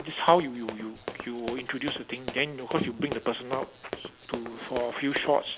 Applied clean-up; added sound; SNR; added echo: none; Run; 9 dB; none.